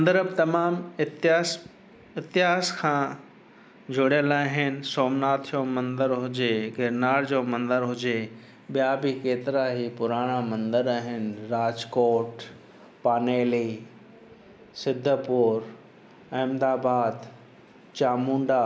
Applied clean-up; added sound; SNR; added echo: none; none; none; none.